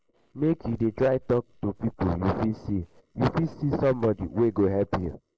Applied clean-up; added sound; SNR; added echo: neural mask model Resemble Enhance denoiser.